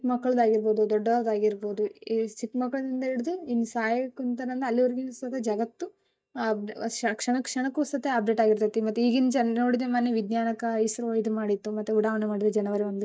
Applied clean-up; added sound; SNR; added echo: neural mask model DeepFilterNet 3.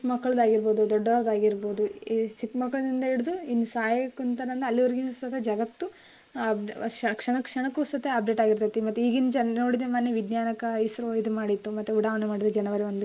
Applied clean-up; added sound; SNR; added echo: neural mask model Resemble Enhance denoiser.